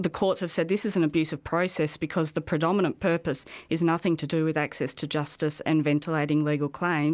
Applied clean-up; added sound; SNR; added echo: none; none; none; none.